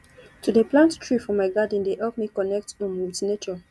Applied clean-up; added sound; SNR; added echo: none; none; none; none.